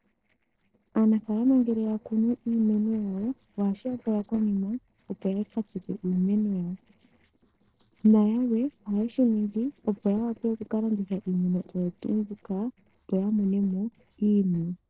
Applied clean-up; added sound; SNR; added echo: neural separator model SepFormer DNS4.